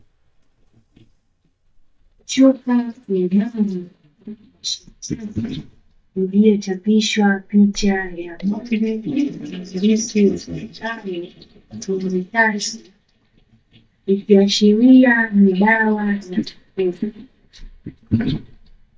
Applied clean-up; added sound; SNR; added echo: neural mask model DeepFilterNet 3.